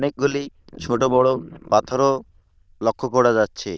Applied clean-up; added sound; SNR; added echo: neural diffusion model UNIVERSE++.